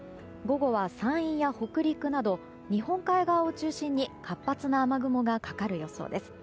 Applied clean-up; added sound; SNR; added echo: none; none; none; none.